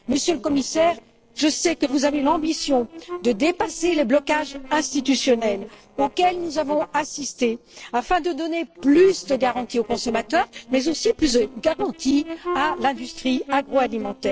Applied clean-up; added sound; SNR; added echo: neural separator model SepFormer DNS4.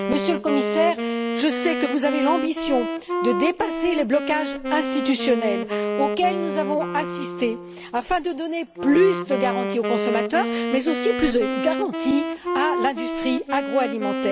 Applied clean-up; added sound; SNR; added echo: none; Wind instrument, woodwind instrument; 3 dB; none.